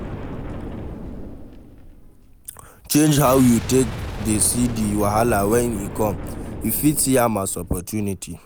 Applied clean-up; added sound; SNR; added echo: none; Boom; 10 dB; none.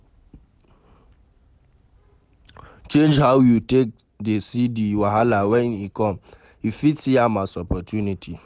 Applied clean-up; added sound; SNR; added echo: none; none; none; none.